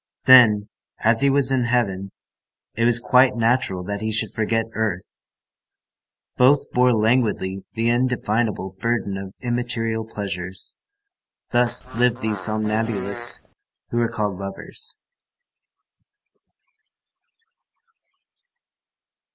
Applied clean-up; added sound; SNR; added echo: none; Fart; 12 dB; none.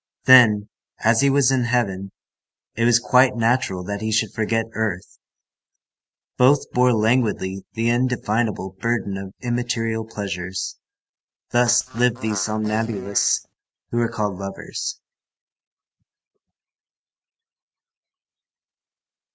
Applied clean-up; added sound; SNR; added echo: neural mask model RNNoise.